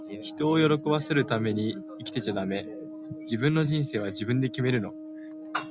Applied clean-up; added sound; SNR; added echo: none; Brass instrument; 13 dB; none.